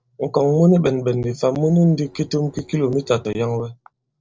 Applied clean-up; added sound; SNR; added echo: neural separator model SepFormer DNS4.